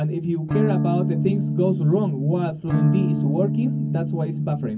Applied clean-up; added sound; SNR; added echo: none; Electric guitar / Strum; -1 dB; reverberation time 0.3 s.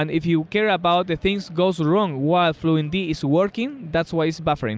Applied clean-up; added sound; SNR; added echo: none; none; none; none.